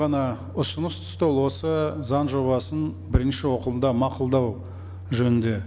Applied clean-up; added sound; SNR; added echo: none; Microwave oven; 13 dB; none.